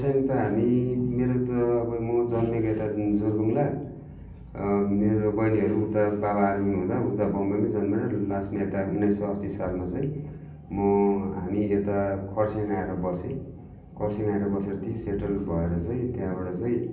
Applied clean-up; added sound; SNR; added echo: none; none; none; reverberation time 0.6 s.